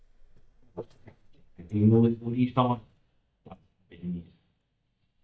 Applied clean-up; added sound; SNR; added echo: neural mask model DeepFilterNet 3.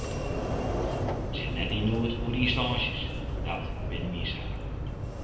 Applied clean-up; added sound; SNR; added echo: none; Sliding door; -2 dB; reverberation time 0.9 s.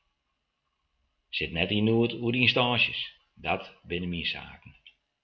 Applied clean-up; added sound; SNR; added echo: none; none; none; none.